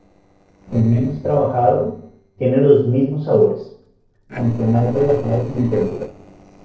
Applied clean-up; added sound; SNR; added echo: neural separator model SepFormer DNS4.